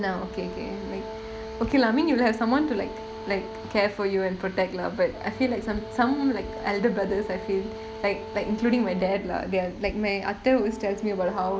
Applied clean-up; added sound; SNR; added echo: none; Brass instrument; 13 dB; none.